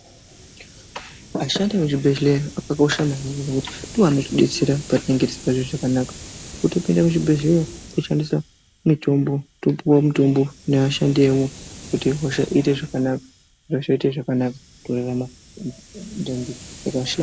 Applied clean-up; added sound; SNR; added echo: none; Hiss; 19 dB; none.